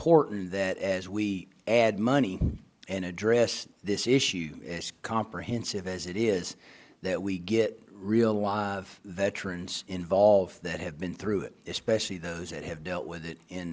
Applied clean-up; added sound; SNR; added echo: none; none; none; none.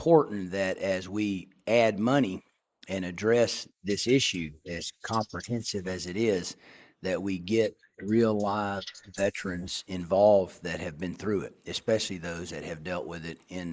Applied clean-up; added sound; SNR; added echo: neural mask model Resemble Enhance denoiser.